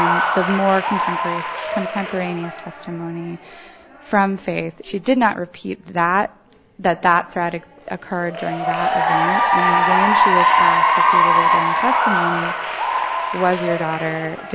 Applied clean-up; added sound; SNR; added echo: none; Applause / Cheering; -3 dB; none.